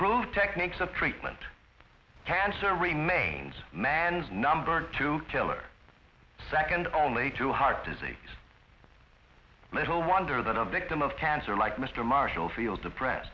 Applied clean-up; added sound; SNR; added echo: none; none; none; none.